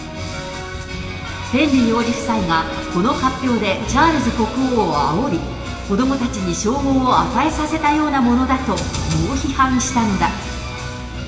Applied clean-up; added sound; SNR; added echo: none; none; none; reverberation time 2.0 s.